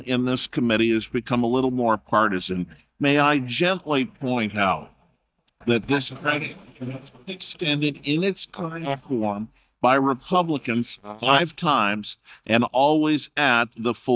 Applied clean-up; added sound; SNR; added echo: neural mask model DeepFilterNet 3.